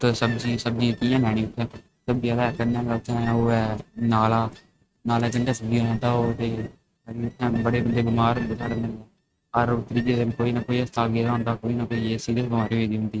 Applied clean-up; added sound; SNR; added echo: neural mask model RNNoise.